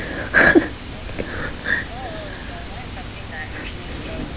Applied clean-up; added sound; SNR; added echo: none; none; none; none.